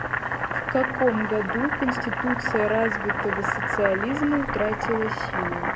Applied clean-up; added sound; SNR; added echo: none; Boiling; 1 dB; none.